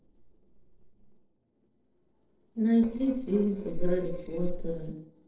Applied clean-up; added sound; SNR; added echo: neural separator model SepFormer DNS4.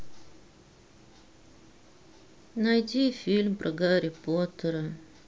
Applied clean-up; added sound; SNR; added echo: none; none; none; none.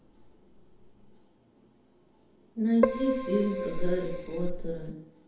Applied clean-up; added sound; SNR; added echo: none; Keyboard (musical); -3 dB; reverberation time 2.2 s.